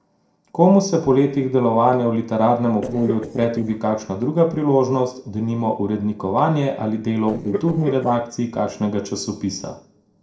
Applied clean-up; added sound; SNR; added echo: neural separator model SepFormer DNS4.